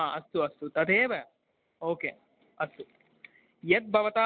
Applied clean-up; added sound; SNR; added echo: none; none; none; none.